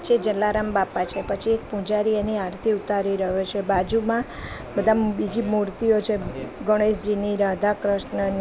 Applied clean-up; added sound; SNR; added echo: none; none; none; none.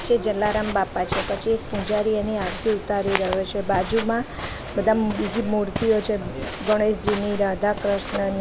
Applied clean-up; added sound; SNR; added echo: none; Walk, footsteps; 9 dB; none.